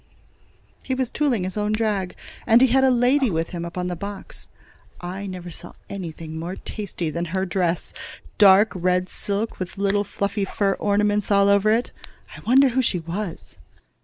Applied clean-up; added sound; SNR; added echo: neural mask model Resemble Enhance denoiser.